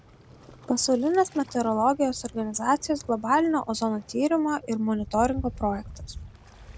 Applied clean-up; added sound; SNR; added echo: none; Waves, surf; 17 dB; none.